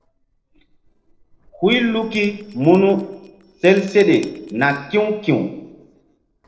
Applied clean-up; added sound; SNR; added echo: neural separator model SepFormer DNS4.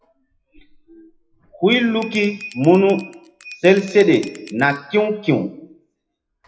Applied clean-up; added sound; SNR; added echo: classical method WPE with log-MMSE.